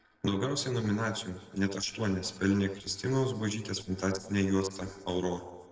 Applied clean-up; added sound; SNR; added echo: neural separator model SepFormer DNS4.